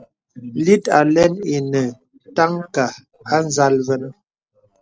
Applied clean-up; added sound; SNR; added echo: neural separator model SepFormer DNS4.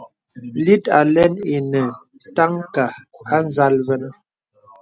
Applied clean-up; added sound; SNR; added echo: none; Bird; 18 dB; none.